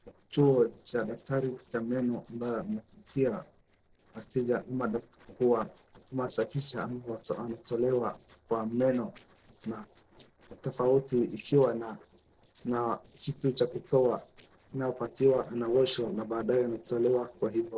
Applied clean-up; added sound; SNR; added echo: neural separator model SepFormer DNS4.